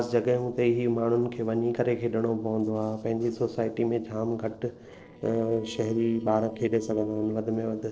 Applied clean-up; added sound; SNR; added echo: neural separator model SepFormer DNS4.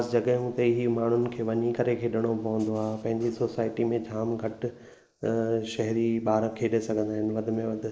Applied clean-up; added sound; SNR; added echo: neural mask model Resemble Enhance denoiser.